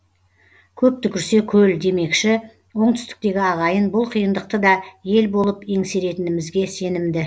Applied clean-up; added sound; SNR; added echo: none; none; none; none.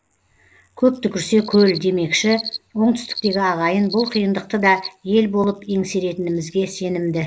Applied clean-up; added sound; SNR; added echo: neural mask model Resemble Enhance denoiser.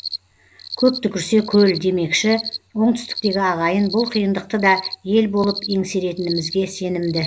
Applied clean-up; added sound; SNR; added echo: none; Cricket; 13 dB; none.